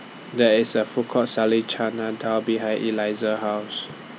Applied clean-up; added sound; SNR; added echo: none; none; none; none.